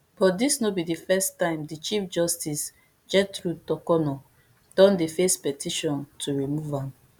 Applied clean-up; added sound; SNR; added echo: none; none; none; none.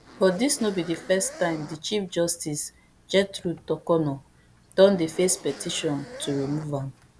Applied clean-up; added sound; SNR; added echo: none; Zipper (clothing); 19 dB; none.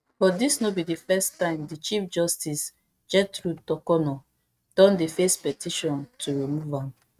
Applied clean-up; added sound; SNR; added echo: neural mask model RNNoise.